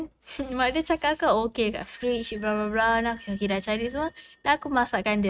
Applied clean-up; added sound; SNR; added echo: neural mask model RNNoise.